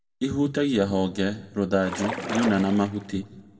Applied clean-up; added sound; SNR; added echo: none; Splash, splatter; 8 dB; reverberation time 0.9 s.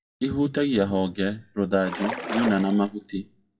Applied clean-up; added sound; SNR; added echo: classical method WPE with log-MMSE.